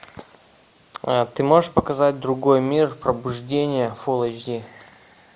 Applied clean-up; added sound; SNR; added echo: none; none; none; none.